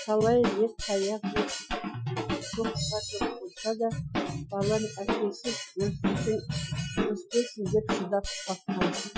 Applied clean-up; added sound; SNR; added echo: classical method Wiener filter.